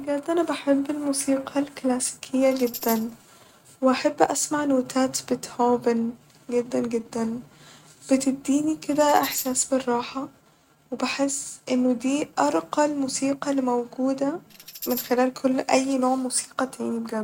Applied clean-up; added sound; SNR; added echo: none; Tambourine; 13 dB; none.